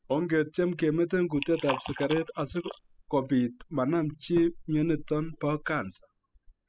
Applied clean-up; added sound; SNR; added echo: classical method spectral subtraction.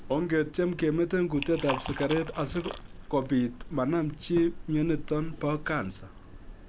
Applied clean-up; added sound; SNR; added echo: none; Liquid; 11 dB; none.